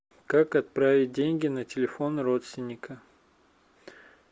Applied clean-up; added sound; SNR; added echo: none; none; none; none.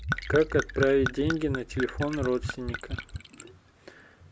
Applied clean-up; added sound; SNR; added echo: none; Gurgling / Chink, clink / Liquid; 5 dB; none.